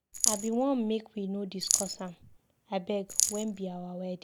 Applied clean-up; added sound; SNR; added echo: none; Rattle; -1 dB; none.